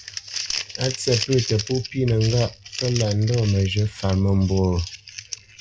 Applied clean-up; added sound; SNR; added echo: none; Crumpling, crinkling; 10 dB; none.